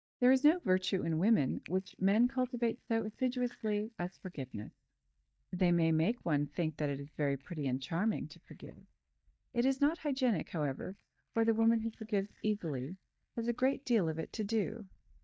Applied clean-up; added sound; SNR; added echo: neural mask model DeepFilterNet 3.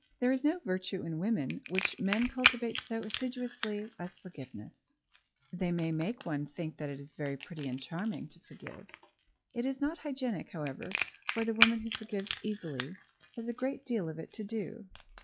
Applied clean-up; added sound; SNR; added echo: classical method log-MMSE.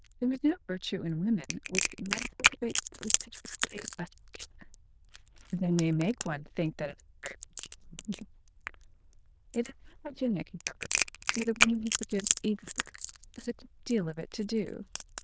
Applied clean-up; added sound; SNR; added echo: neural diffusion model UNIVERSE++.